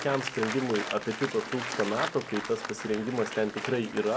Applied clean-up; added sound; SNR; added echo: none; Applause; 7 dB; none.